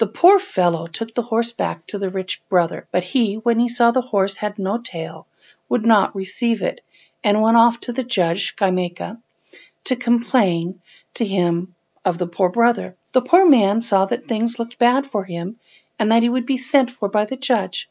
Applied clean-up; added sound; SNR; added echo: none; none; none; none.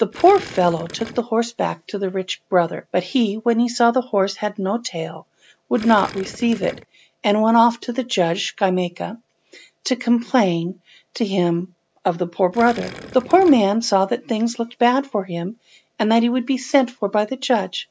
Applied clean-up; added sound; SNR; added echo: none; Gurgling; 16 dB; none.